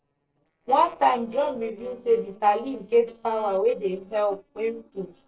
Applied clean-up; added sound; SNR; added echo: neural separator model SepFormer DNS4.